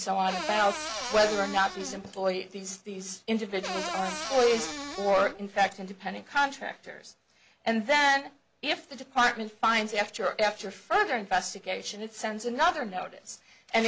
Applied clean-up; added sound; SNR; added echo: none; Cupboard open or close / Door; 7 dB; none.